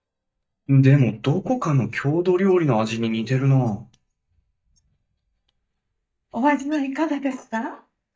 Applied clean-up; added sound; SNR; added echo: neural mask model DeepFilterNet 3.